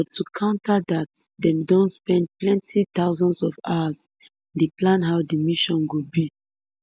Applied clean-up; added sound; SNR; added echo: none; none; none; none.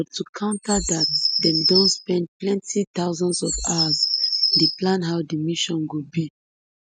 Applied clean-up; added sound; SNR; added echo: neural mask model RNNoise.